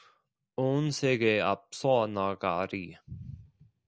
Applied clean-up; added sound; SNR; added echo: none; none; none; none.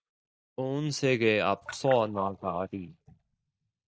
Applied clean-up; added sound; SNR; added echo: neural mask model DeepFilterNet 3.